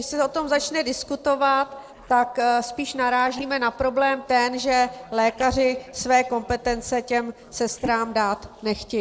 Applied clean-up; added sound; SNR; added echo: neural separator model SepFormer DNS4.